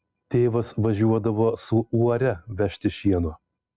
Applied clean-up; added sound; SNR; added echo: none; none; none; none.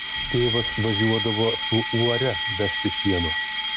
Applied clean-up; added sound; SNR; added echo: none; Alarm; 2 dB; none.